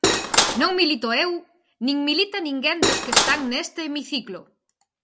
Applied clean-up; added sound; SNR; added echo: none; Cutlery, silverware / Dishes, pots, and pans; -4 dB; none.